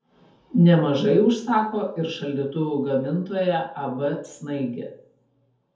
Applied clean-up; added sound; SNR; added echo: none; none; none; reverberation time 0.5 s.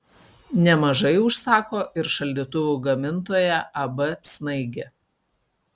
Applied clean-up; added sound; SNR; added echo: none; none; none; none.